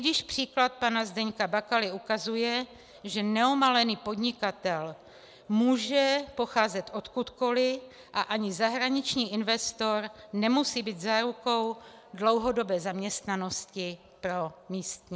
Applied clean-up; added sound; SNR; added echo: none; none; none; none.